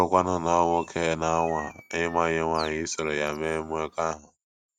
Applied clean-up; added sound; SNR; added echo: neural mask model RNNoise.